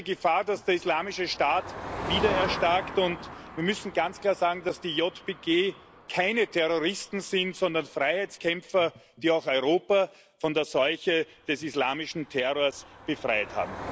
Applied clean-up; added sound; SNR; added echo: none; Motor vehicle (road); 13 dB; none.